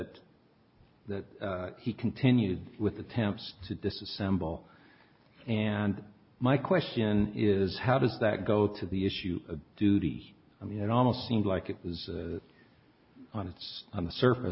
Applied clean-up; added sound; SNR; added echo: none; none; none; none.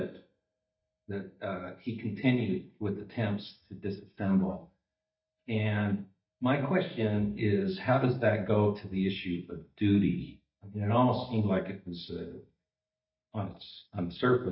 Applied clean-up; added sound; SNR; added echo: neural mask model DeepFilterNet 3.